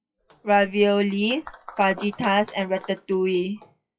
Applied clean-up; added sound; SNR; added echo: classical method WPE with log-MMSE.